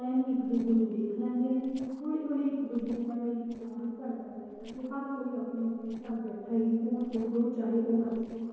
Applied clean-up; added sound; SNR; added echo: neural separator model SepFormer DNS4.